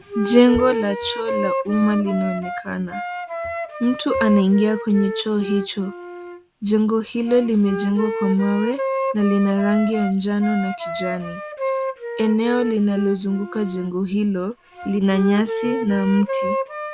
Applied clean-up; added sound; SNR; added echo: none; Wind instrument, woodwind instrument; 7 dB; none.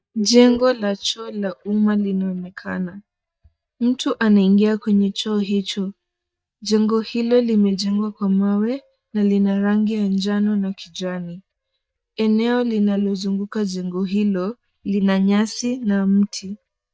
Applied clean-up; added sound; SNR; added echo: neural mask model DeepFilterNet 3.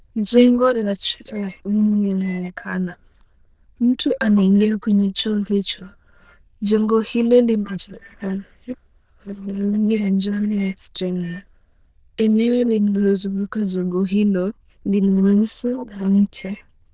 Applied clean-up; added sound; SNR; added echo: neural diffusion model UNIVERSE++.